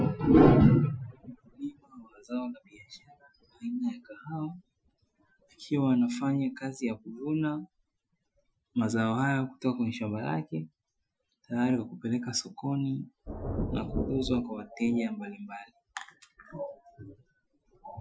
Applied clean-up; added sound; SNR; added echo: classical method Wiener filter.